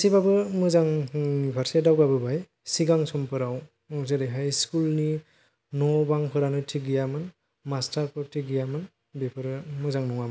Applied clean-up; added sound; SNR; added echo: none; none; none; none.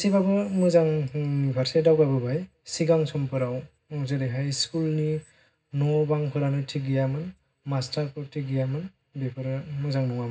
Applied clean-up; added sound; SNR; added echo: none; none; none; reverberation time 0.4 s.